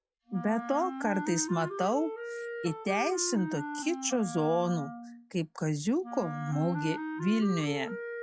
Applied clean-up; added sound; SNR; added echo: classical method log-MMSE.